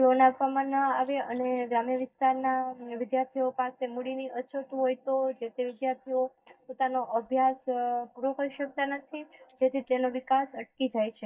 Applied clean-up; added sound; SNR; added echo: neural mask model DeepFilterNet 3.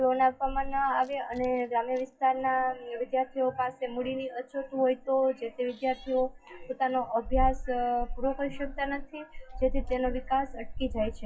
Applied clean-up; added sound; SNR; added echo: classical method WPE with log-MMSE.